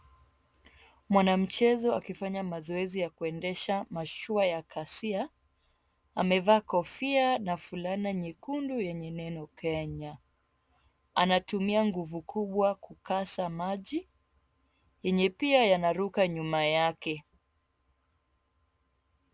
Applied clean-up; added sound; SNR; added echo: none; none; none; none.